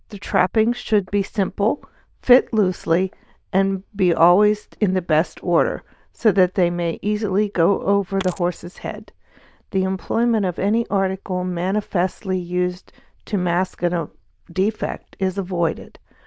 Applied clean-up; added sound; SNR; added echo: neural diffusion model UNIVERSE++.